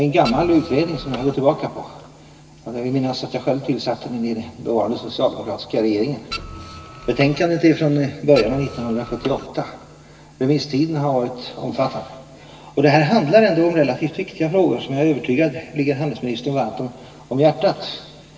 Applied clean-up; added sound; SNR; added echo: none; Printer; 13 dB; reverberation time 1.3 s.